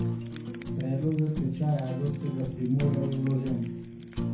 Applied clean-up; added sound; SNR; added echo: none; Fire; 4 dB; reverberation time 0.6 s.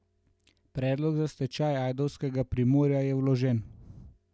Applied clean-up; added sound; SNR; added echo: none; none; none; none.